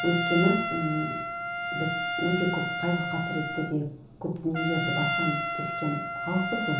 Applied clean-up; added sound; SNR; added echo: none; Trumpet; 2 dB; reverberation time 0.6 s.